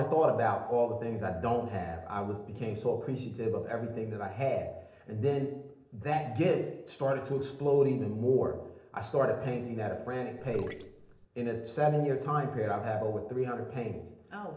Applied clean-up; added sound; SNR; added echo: neural separator model SepFormer DNS4.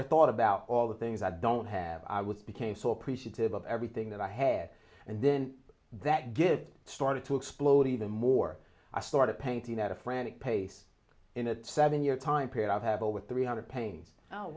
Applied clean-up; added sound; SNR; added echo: none; none; none; none.